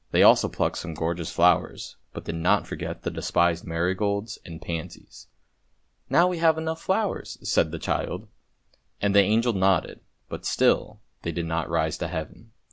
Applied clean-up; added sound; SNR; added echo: none; none; none; none.